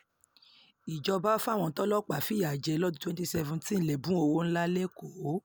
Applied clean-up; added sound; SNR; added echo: none; none; none; none.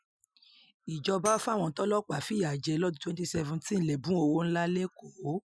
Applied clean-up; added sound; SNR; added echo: classical method Wiener filter.